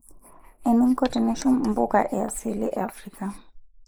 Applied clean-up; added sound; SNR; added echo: neural mask model Resemble Enhance denoiser.